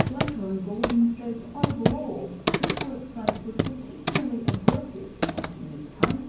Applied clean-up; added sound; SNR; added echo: none; Computer keyboard; -4 dB; reverberation time 0.9 s.